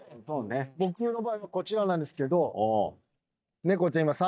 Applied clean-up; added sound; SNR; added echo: neural mask model DeepFilterNet 3.